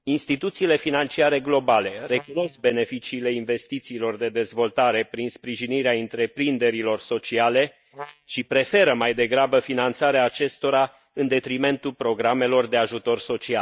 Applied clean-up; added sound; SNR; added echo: neural mask model DeepFilterNet 3.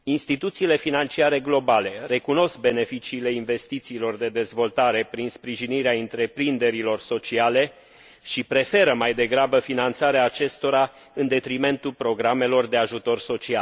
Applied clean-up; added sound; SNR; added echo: none; none; none; none.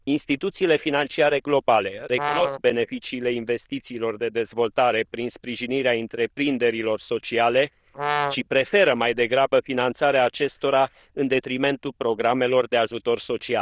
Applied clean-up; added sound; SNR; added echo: neural diffusion model UNIVERSE++.